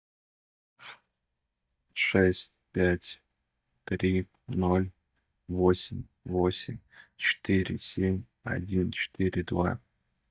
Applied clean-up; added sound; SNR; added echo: neural mask model DeepFilterNet 3.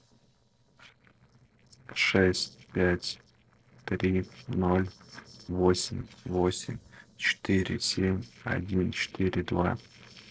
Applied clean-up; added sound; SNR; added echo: neural separator model SepFormer DNS4.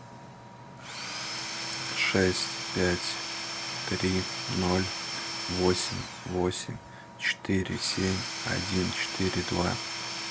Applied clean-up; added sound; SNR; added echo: none; Tools / Domestic sounds, home sounds; 5 dB; none.